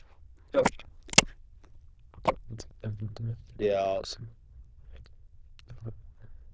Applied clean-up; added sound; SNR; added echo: neural diffusion model UNIVERSE++.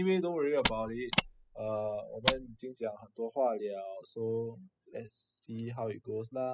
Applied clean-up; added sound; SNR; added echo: classical method spectral subtraction.